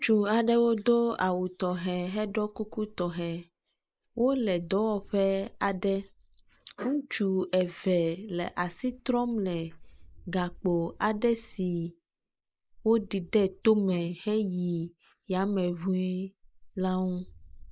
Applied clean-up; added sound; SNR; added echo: neural mask model Resemble Enhance denoiser.